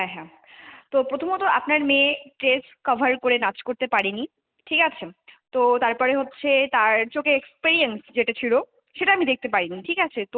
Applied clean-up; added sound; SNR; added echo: none; none; none; none.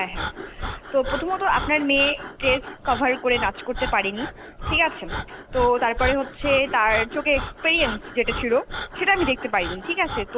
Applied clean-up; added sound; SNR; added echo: none; Breathing; 8 dB; none.